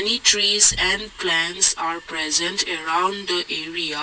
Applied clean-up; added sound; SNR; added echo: none; Bass drum; 19 dB; none.